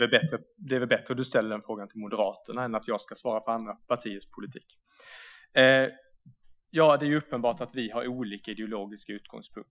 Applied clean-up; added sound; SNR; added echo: classical method Wiener filter.